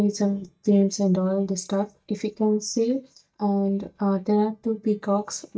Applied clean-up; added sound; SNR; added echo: neural mask model DeepFilterNet 3.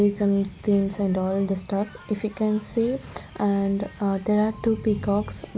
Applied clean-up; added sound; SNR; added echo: none; none; none; none.